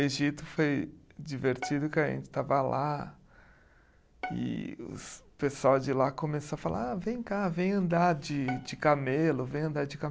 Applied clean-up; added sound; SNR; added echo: none; Bowed string instrument; 16 dB; none.